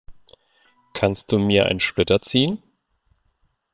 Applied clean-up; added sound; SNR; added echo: neural separator model SepFormer WHAM!.